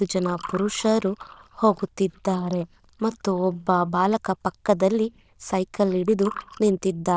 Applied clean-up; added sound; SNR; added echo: neural diffusion model UNIVERSE++.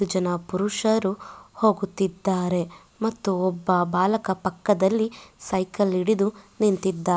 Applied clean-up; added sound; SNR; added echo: none; none; none; none.